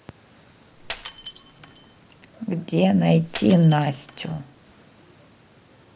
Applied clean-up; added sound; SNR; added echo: none; Shatter; 19 dB; none.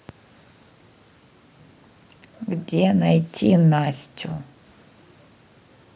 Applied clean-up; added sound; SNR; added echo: none; none; none; none.